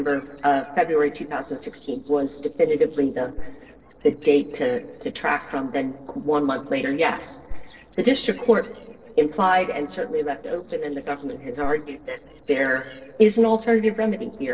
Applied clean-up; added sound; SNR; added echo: neural separator model SepFormer DNS4.